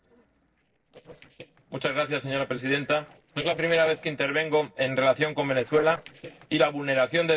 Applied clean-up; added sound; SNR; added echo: neural separator model SepFormer DNS4.